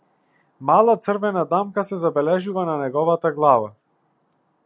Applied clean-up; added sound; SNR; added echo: none; none; none; none.